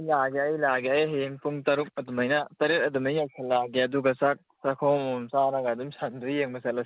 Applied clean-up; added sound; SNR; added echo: none; Chirp, tweet; -2 dB; none.